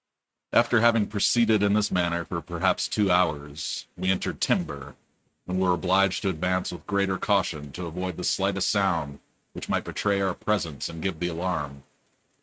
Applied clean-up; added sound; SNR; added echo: neural mask model RNNoise.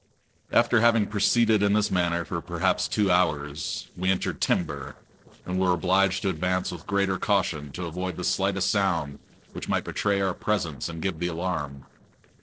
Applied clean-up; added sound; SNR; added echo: neural separator model SepFormer DNS4.